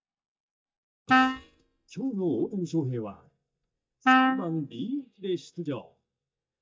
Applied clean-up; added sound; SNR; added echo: neural mask model DeepFilterNet 3.